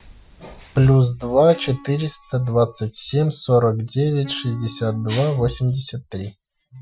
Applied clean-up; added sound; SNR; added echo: classical method Wiener filter.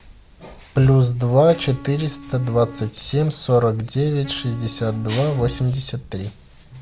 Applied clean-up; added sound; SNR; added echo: none; Wind instrument, woodwind instrument; 20 dB; none.